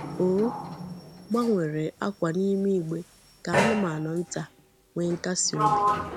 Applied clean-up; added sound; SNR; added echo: none; Sliding door; 3 dB; none.